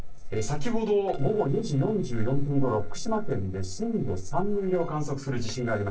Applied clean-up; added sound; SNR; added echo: neural separator model SepFormer DNS4.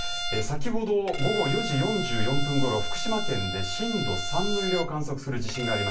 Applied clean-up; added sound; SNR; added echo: none; Bowed string instrument; 8 dB; reverberation time 0.3 s.